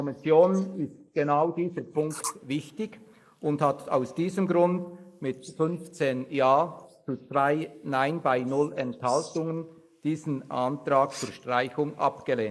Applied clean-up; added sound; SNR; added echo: neural mask model Resemble Enhance denoiser.